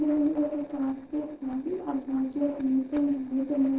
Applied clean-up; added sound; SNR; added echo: neural separator model SepFormer DNS4.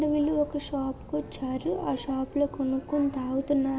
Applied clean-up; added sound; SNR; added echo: none; none; none; none.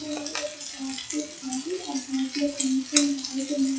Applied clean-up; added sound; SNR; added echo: classical method WPE with log-MMSE.